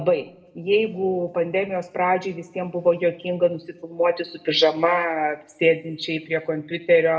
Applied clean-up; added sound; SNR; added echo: none; none; none; reverberation time 0.4 s.